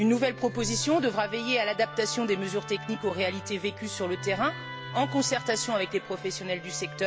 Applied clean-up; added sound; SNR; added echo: none; Musical instrument; 11 dB; none.